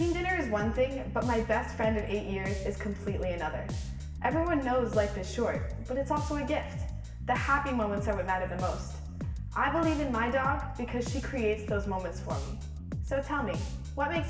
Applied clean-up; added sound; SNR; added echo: none; Bass guitar; 5 dB; reverberation time 1.1 s.